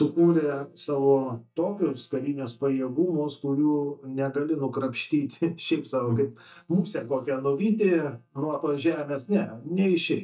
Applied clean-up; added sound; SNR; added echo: neural mask model DeepFilterNet 3.